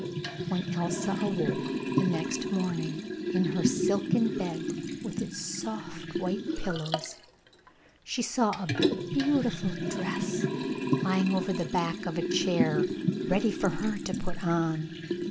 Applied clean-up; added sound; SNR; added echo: none; Liquid; 0 dB; none.